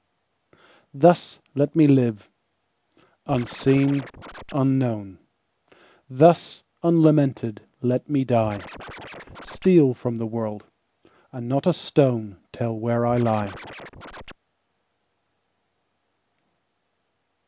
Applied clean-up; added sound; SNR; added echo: none; Scratching (performance technique); 16 dB; none.